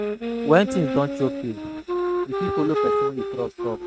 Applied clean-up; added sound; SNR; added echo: neural mask model RNNoise.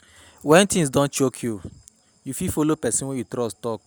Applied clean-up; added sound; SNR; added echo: none; none; none; none.